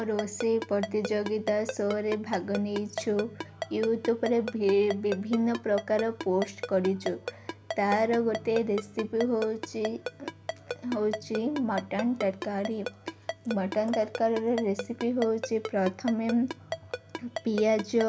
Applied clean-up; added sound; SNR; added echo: none; Ringtone; 10 dB; none.